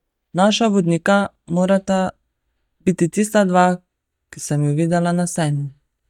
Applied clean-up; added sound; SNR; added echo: neural mask model DeepFilterNet 3.